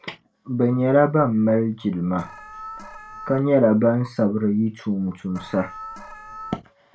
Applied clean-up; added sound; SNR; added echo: none; Alarm; 15 dB; reverberation time 0.2 s.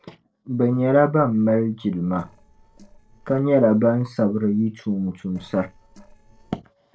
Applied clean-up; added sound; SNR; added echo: neural separator model SepFormer DNS4.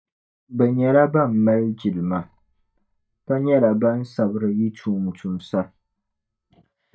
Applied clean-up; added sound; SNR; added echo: neural mask model DeepFilterNet 3.